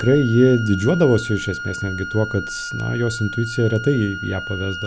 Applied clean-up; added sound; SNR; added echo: none; Wind instrument, woodwind instrument; 10 dB; none.